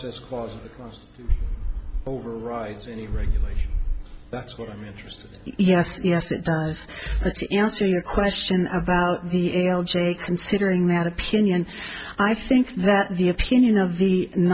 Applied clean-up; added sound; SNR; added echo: none; none; none; none.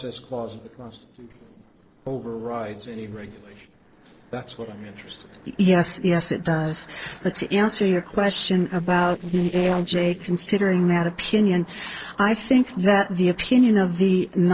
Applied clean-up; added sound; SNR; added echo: neural separator model SepFormer DNS4.